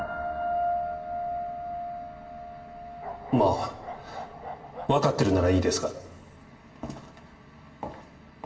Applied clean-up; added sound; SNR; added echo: none; Bark; 11 dB; reverberation time 0.8 s.